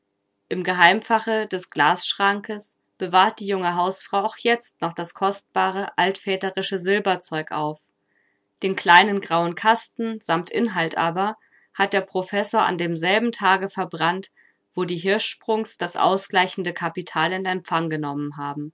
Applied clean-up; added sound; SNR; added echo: none; none; none; none.